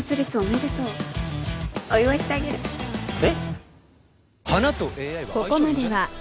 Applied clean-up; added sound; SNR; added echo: none; none; none; none.